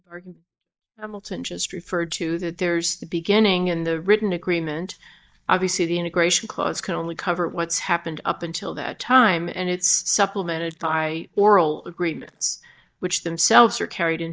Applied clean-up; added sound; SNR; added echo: neural mask model DeepFilterNet 3.